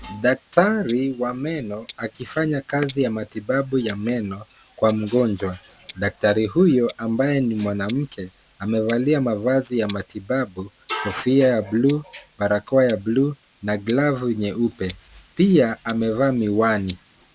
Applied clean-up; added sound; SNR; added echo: none; Tick-tock; 13 dB; none.